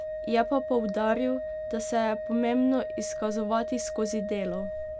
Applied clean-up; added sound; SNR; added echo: none; Organ; 6 dB; none.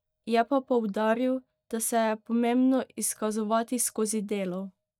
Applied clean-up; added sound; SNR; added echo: neural mask model DeepFilterNet 3.